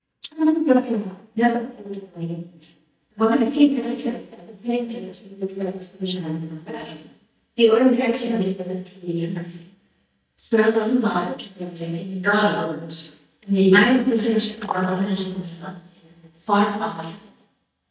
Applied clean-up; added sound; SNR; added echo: neural mask model DeepFilterNet 3.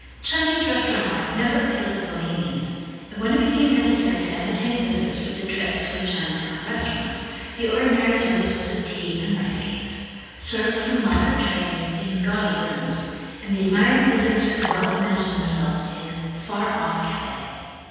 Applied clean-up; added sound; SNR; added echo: none; Fill (with liquid); 12 dB; reverberation time 2.1 s.